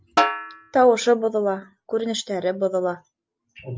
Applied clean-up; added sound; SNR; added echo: none; Snare drum; 4 dB; none.